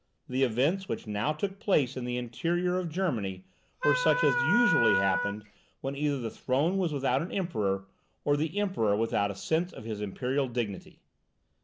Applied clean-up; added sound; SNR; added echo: none; Wind instrument, woodwind instrument; -1 dB; none.